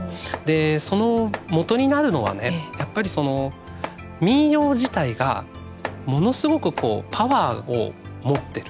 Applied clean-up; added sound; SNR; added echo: none; Domestic sounds, home sounds; 17 dB; none.